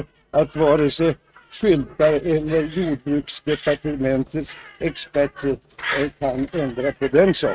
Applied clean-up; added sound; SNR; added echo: neural mask model RNNoise.